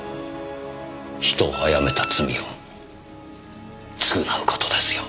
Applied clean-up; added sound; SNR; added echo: none; Wind instrument, woodwind instrument; 8 dB; none.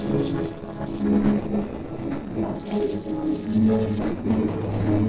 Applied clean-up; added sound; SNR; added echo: neural separator model SepFormer DNS4.